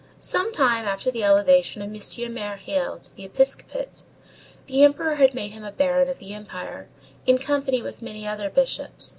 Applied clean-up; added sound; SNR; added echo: none; none; none; none.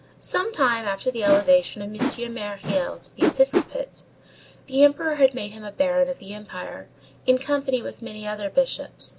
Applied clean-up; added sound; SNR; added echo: none; Whoosh, swoosh, swish; 4 dB; none.